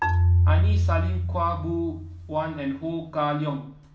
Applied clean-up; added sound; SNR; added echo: none; Marimba, xylophone; -5 dB; reverberation time 0.5 s.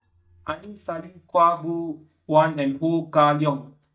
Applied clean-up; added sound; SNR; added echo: neural mask model DeepFilterNet 3.